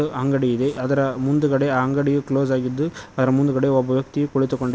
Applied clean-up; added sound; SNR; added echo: none; none; none; none.